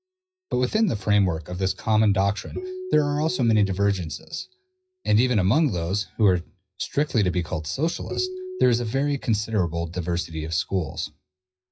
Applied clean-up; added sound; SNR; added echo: classical method WPE with log-MMSE.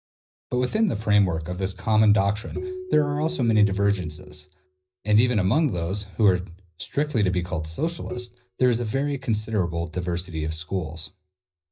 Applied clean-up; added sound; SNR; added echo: neural mask model DeepFilterNet 3.